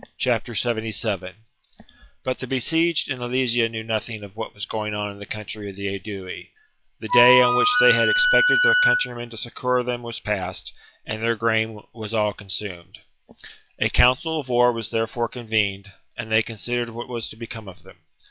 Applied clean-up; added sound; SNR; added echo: classical method log-MMSE.